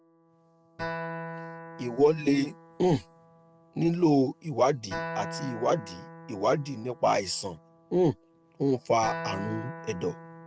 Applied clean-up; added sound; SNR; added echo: none; Acoustic guitar; 12 dB; none.